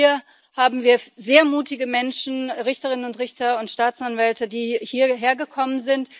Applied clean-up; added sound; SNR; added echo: neural mask model Resemble Enhance denoiser.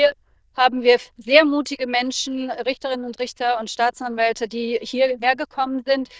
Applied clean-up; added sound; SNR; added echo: neural diffusion model UNIVERSE++.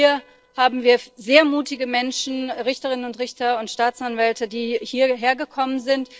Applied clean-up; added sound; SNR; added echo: neural separator model SepFormer DNS4.